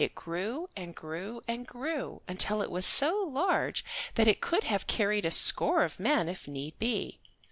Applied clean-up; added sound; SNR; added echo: none; none; none; none.